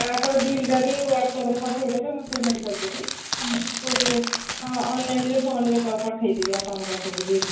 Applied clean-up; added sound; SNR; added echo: none; Crushing; 7 dB; reverberation time 0.9 s.